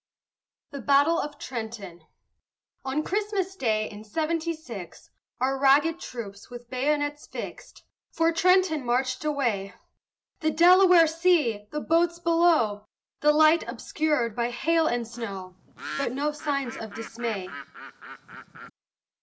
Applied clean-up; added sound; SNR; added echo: none; Bird; 13 dB; none.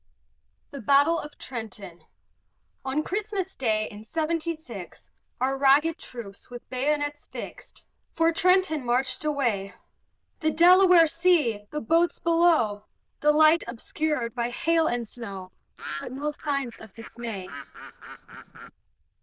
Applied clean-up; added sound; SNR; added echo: neural diffusion model UNIVERSE++.